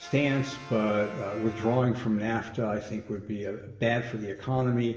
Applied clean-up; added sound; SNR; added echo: none; Brass instrument; 20 dB; reverberation time 1.1 s.